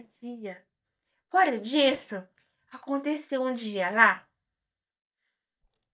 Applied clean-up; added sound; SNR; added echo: neural mask model DeepFilterNet 3.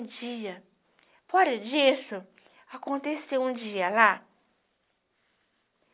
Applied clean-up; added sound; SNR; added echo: none; none; none; none.